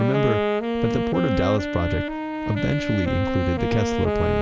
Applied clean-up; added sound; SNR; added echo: none; Wind instrument, woodwind instrument; 0 dB; none.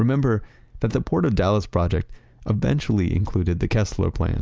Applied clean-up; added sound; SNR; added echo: none; none; none; none.